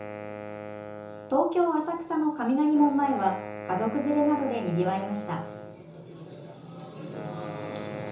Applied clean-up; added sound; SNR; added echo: none; Wind instrument, woodwind instrument; 12 dB; reverberation time 0.7 s.